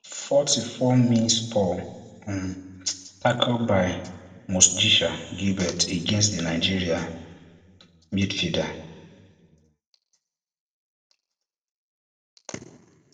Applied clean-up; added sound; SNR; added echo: none; none; none; reverberation time 1.1 s.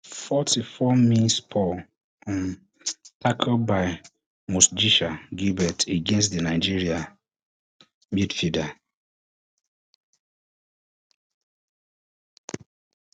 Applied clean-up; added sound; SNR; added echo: none; none; none; none.